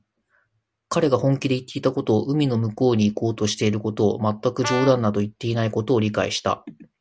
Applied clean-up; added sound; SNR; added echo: none; Brass instrument; 10 dB; none.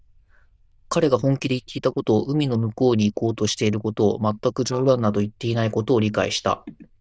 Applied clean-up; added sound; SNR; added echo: neural diffusion model UNIVERSE++.